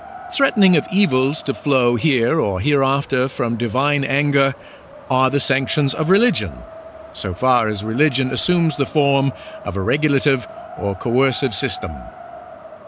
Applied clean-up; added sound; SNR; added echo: none; Wind; 17 dB; none.